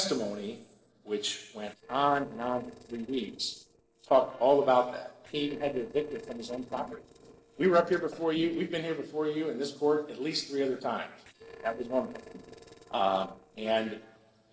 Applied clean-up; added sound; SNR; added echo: neural separator model SepFormer DNS4.